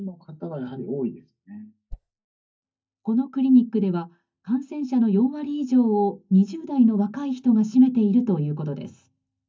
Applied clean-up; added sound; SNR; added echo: neural mask model DeepFilterNet 3.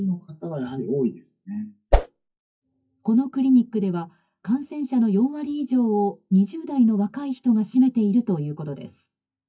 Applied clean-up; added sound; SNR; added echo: classical method WPE with log-MMSE.